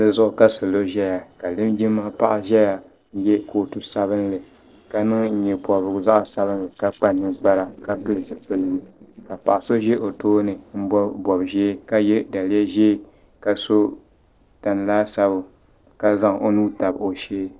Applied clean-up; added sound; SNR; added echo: neural separator model SepFormer DNS4.